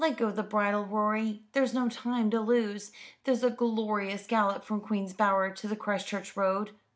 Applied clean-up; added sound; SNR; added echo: none; none; none; none.